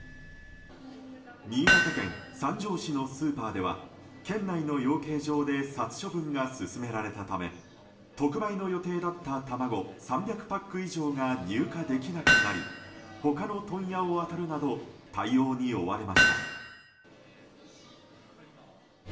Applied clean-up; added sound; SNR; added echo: none; Hammer; -4 dB; reverberation time 0.7 s.